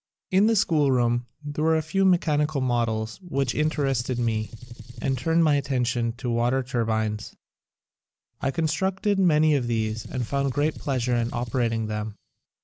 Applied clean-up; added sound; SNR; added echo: none; Gunshot, gunfire; 14 dB; none.